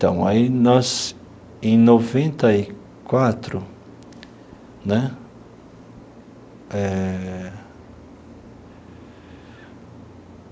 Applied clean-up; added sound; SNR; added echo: none; none; none; none.